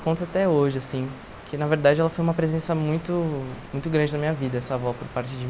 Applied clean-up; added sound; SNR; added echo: none; Water; 17 dB; none.